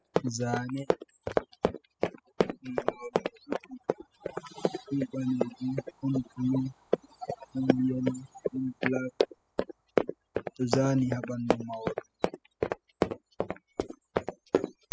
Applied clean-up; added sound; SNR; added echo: classical method spectral subtraction.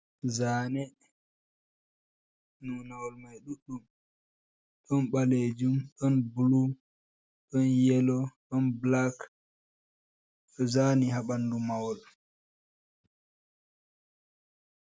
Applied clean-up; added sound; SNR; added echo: none; none; none; none.